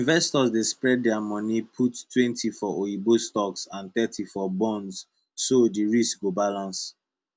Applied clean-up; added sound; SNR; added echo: none; none; none; none.